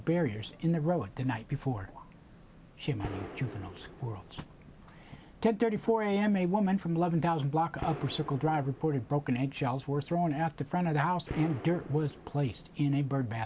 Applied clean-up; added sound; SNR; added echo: none; Gunshot, gunfire; 14 dB; none.